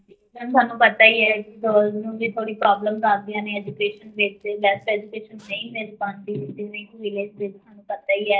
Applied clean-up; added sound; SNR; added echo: neural mask model DeepFilterNet 3.